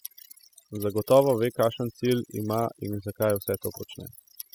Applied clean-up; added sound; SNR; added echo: classical method spectral subtraction.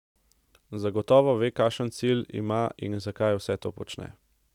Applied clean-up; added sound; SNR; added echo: none; none; none; none.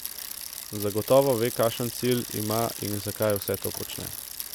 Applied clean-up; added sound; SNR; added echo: none; Bicycle; 9 dB; none.